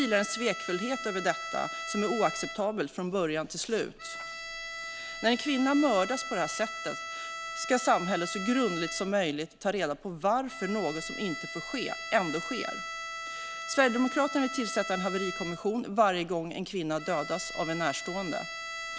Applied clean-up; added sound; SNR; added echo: none; Bowed string instrument; 8 dB; none.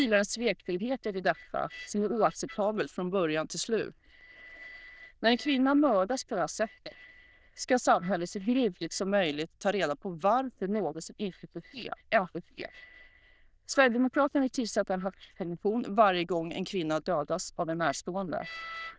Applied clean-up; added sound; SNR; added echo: neural diffusion model UNIVERSE++.